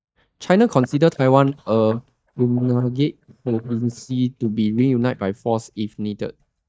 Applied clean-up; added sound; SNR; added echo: neural mask model DeepFilterNet 3.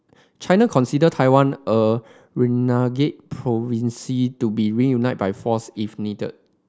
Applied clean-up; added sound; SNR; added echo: none; none; none; none.